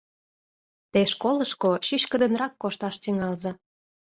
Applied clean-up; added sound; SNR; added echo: neural mask model Resemble Enhance denoiser.